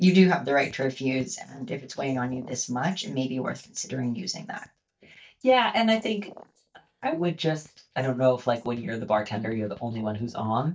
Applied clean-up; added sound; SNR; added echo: neural mask model DeepFilterNet 3.